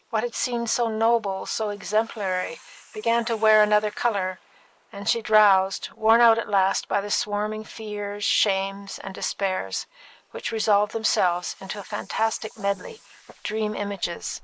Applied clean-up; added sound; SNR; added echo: neural mask model Resemble Enhance denoiser.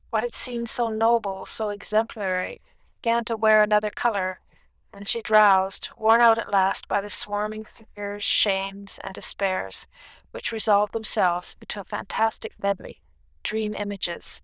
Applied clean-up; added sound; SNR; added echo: neural diffusion model UNIVERSE++.